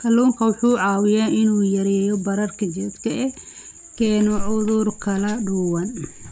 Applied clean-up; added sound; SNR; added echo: none; Clock; 14 dB; none.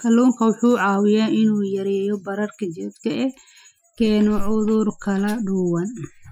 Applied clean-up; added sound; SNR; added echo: classical method Wiener filter.